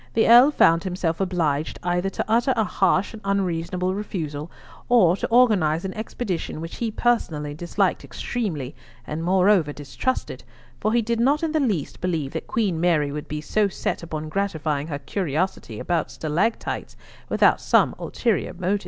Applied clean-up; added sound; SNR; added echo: none; none; none; none.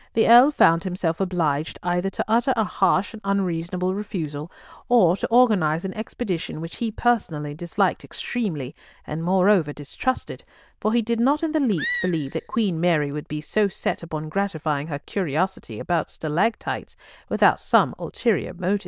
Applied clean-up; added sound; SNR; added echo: neural diffusion model UNIVERSE++.